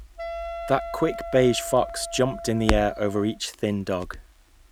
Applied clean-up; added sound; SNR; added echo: none; Crackle + Wind instrument, woodwind instrument; 8 dB; none.